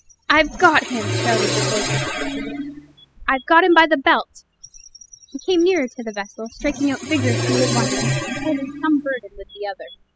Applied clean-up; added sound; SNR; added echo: classical method spectral subtraction.